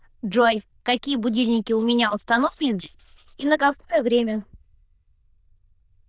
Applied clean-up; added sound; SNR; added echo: neural diffusion model UNIVERSE++.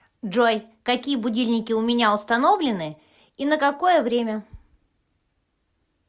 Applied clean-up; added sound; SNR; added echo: none; none; none; none.